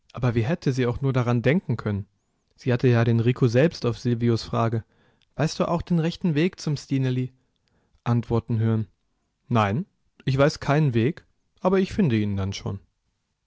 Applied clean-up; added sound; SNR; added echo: none; none; none; none.